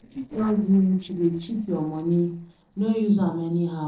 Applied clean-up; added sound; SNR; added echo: neural separator model SepFormer DNS4.